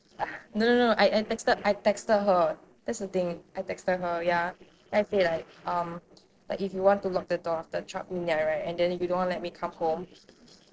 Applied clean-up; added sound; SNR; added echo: neural separator model SepFormer DNS4.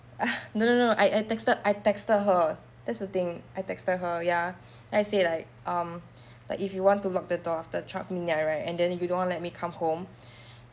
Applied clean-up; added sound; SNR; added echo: none; none; none; none.